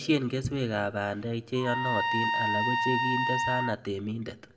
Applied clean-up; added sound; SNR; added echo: none; Trumpet; 0 dB; reverberation time 0.9 s.